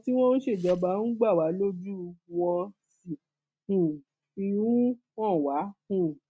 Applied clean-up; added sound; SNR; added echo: neural mask model RNNoise.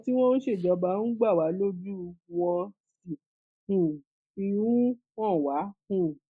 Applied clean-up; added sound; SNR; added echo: neural mask model DeepFilterNet 3.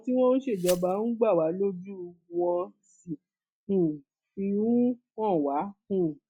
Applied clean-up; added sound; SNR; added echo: classical method log-MMSE.